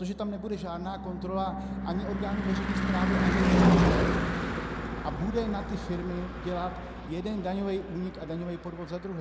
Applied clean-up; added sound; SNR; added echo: none; Car passing by / Engine / Truck; -5 dB; none.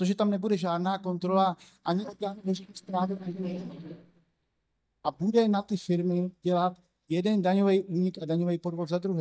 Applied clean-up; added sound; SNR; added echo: neural mask model DeepFilterNet 3.